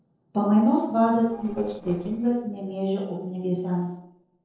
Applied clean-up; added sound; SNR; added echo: neural separator model SepFormer DNS4.